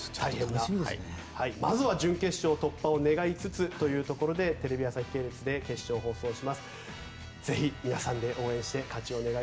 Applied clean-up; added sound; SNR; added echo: none; none; none; none.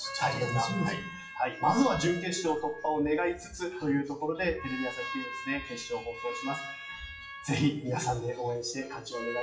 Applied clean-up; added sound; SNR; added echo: classical method WPE with log-MMSE.